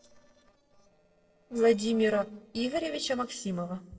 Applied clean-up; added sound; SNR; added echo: neural separator model SepFormer DNS4.